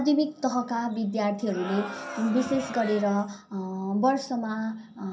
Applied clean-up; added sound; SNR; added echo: none; Crowd; 11 dB; reverberation time 0.3 s.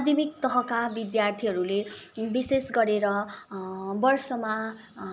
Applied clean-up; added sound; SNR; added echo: none; none; none; none.